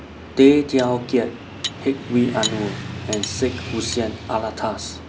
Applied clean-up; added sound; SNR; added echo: none; Motorcycle / Traffic noise, roadway noise + Cutlery, silverware; 10 dB; none.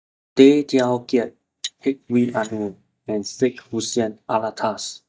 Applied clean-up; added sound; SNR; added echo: neural mask model DeepFilterNet 3.